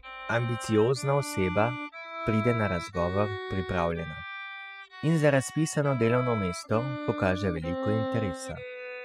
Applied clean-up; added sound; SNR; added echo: classical method spectral subtraction.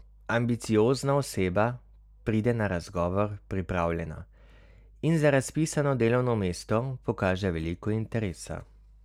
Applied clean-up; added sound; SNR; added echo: none; none; none; none.